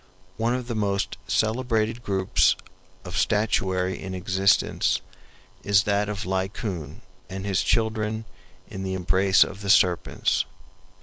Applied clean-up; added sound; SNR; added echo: none; none; none; none.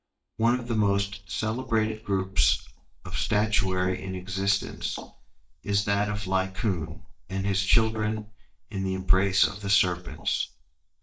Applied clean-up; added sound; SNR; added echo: neural mask model DeepFilterNet 3.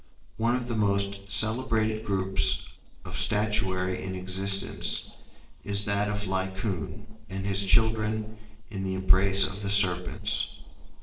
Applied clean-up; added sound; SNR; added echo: neural separator model SepFormer DNS4.